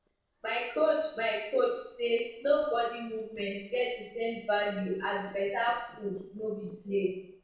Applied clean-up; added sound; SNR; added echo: neural separator model SepFormer DNS4.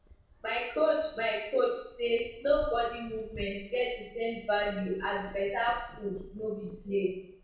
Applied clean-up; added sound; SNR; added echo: none; Purr; 18 dB; reverberation time 0.7 s.